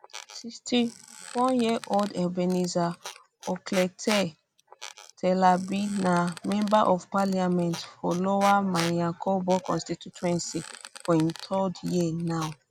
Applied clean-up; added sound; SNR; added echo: none; Squeak; 16 dB; none.